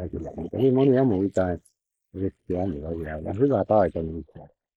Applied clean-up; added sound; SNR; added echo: neural mask model Resemble Enhance denoiser.